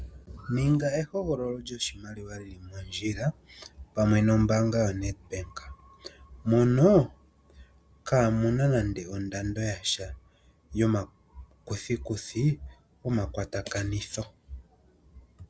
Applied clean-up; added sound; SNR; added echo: none; none; none; none.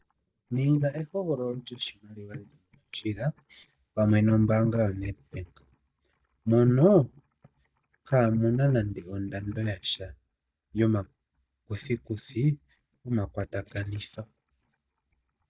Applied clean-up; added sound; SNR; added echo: neural mask model DeepFilterNet 3.